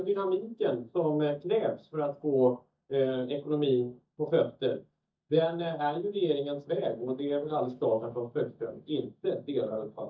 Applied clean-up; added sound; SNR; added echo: neural mask model DeepFilterNet 3.